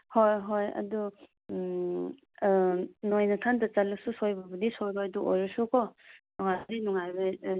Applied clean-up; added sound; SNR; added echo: none; none; none; none.